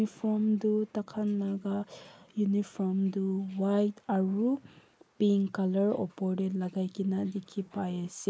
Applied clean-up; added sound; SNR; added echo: neural mask model Resemble Enhance denoiser.